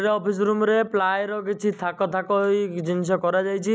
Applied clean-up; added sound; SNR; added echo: none; none; none; none.